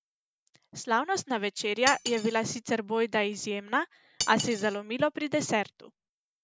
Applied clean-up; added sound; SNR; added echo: none; Cutlery, silverware; 8 dB; none.